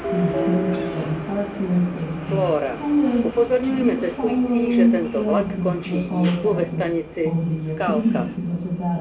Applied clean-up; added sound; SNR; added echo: none; Subway, metro, underground; 2 dB; reverberation time 0.9 s.